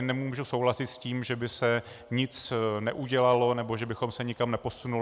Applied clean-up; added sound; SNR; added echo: none; none; none; none.